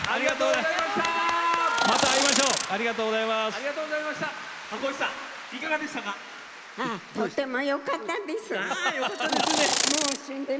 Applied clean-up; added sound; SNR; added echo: none; Insect; -2 dB; none.